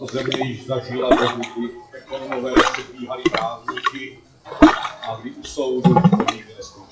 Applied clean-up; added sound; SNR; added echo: classical method WPE with log-MMSE.